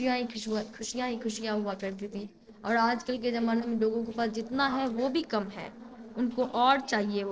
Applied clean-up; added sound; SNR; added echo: neural separator model SepFormer DNS4.